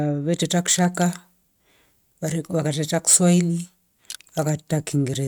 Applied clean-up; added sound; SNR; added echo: neural mask model RNNoise.